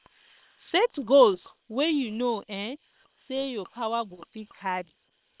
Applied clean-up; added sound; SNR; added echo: neural separator model SepFormer WHAM!.